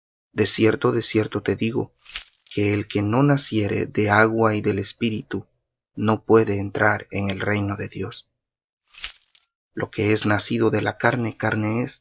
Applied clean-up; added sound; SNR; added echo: none; Glass; 18 dB; none.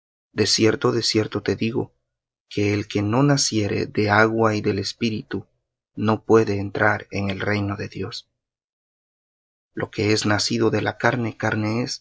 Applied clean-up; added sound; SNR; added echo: none; none; none; none.